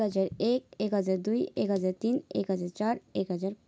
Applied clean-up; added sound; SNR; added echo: none; none; none; none.